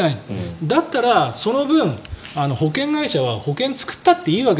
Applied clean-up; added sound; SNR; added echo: none; none; none; none.